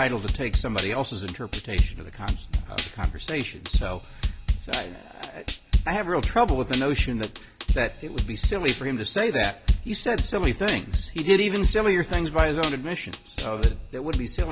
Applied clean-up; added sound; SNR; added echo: none; Drum kit; 1 dB; none.